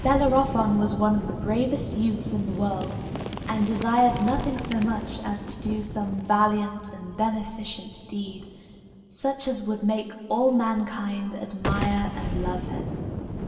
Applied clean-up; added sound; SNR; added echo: none; Boom; 7 dB; reverberation time 2.7 s.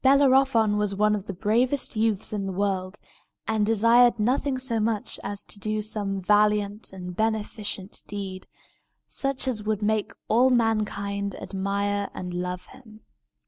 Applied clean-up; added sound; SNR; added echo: none; none; none; none.